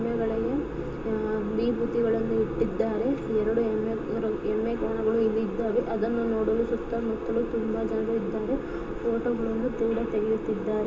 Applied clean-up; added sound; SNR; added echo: none; Gull, seagull; 18 dB; reverberation time 0.2 s.